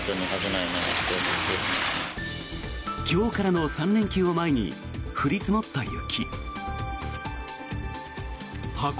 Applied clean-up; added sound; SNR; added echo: none; none; none; none.